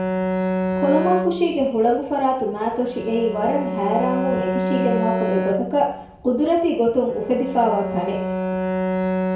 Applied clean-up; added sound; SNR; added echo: none; Bowed string instrument; 3 dB; reverberation time 0.5 s.